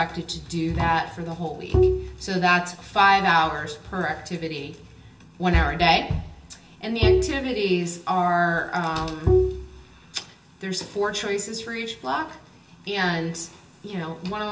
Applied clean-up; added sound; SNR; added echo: none; Bowed string instrument; -2 dB; reverberation time 0.8 s.